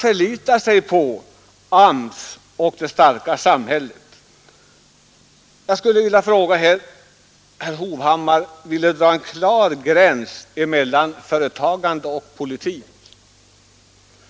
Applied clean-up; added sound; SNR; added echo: none; none; none; none.